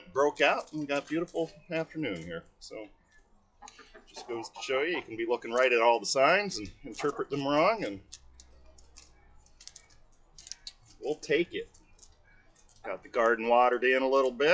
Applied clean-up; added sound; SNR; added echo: classical method log-MMSE.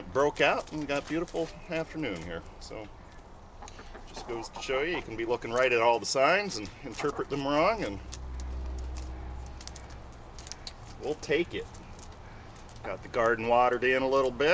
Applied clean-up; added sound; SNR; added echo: none; Truck; 15 dB; none.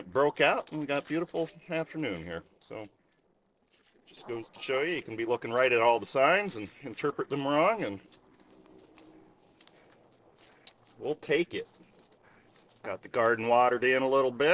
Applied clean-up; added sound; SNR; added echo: neural separator model SepFormer DNS4.